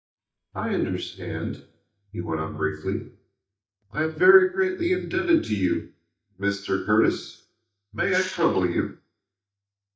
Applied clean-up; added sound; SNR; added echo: neural mask model DeepFilterNet 3.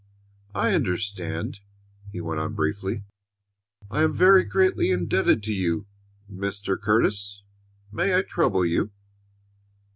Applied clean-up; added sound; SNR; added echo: none; none; none; none.